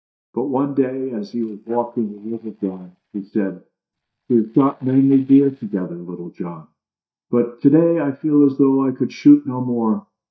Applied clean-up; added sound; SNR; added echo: neural mask model DeepFilterNet 3.